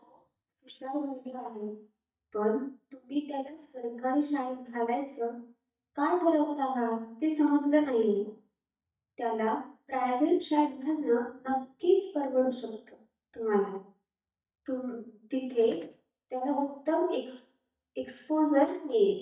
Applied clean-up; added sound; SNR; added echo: neural mask model DeepFilterNet 3.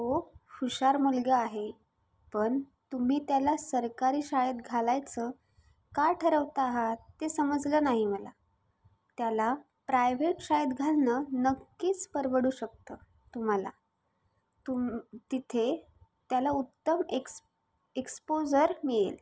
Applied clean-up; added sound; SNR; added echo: none; none; none; none.